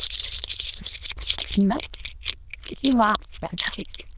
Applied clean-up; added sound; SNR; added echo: neural diffusion model UNIVERSE++.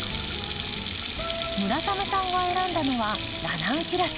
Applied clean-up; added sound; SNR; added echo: none; Sink (filling or washing); 1 dB; none.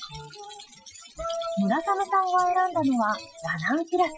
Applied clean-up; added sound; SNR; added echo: classical method Wiener filter.